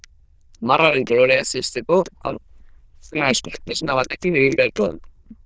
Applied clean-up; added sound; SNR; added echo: neural diffusion model UNIVERSE++.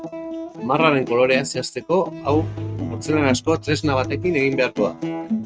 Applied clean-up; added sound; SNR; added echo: neural mask model RNNoise.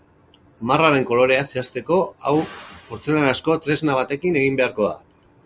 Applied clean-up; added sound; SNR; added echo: none; none; none; none.